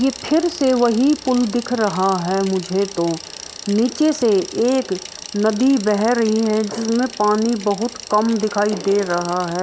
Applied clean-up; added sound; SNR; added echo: none; Bicycle; 16 dB; none.